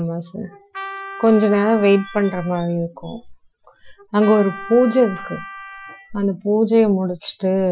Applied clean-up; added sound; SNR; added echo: classical method Wiener filter.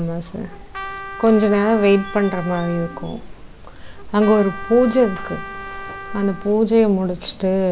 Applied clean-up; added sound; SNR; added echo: none; Trumpet; 15 dB; none.